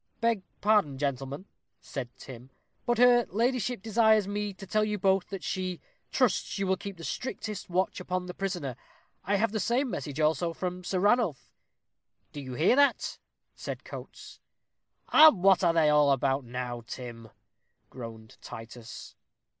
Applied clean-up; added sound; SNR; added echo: none; none; none; none.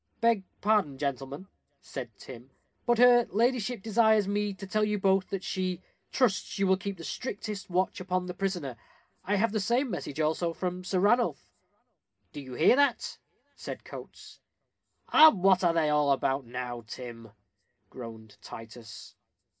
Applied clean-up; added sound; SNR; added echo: none; none; none; reverberation time 0.3 s.